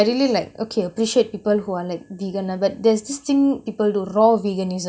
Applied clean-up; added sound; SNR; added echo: none; none; none; none.